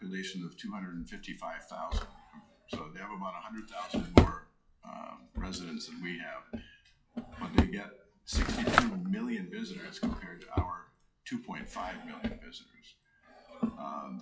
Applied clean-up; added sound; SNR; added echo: classical method WPE with log-MMSE.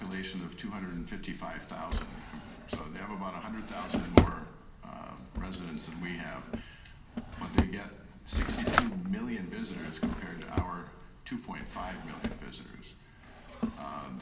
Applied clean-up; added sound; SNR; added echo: none; Drawer open or close; -4 dB; reverberation time 0.9 s.